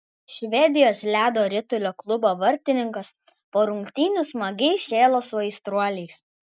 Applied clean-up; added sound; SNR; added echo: none; none; none; none.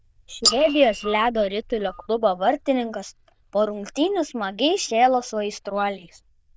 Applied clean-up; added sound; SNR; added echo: neural diffusion model UNIVERSE++.